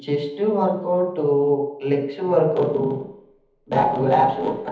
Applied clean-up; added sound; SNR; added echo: none; none; none; reverberation time 1.3 s.